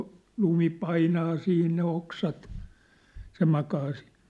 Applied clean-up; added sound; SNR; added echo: none; none; none; none.